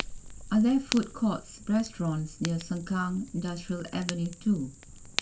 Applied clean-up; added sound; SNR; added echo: none; Fire; 11 dB; reverberation time 0.2 s.